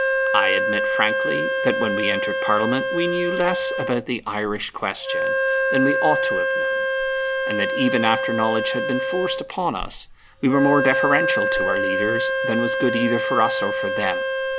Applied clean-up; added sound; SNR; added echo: none; Wind instrument, woodwind instrument; -1 dB; none.